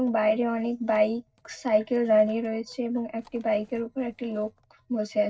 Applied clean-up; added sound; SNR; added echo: neural separator model SepFormer DNS4.